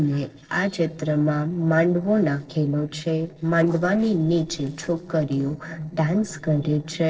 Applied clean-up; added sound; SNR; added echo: neural separator model SepFormer DNS4.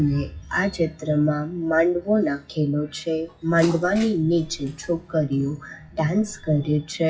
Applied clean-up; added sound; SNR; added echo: classical method WPE with log-MMSE.